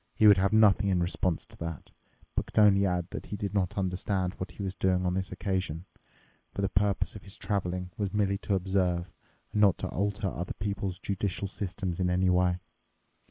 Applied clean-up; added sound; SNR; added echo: neural mask model Resemble Enhance denoiser.